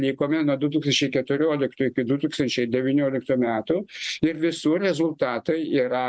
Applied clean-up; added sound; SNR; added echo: none; none; none; none.